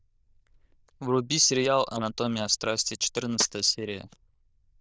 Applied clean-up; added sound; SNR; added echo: neural diffusion model UNIVERSE++.